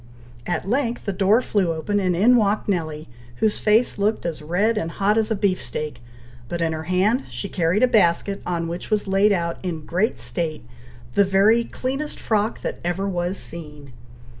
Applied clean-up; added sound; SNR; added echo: none; none; none; none.